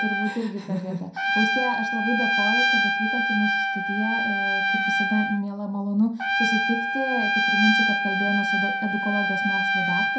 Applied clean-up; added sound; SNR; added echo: none; Trumpet; -4 dB; reverberation time 0.4 s.